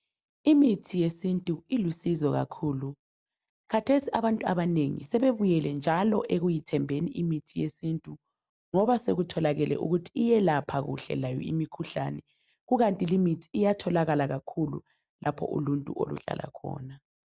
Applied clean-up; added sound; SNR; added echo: none; none; none; none.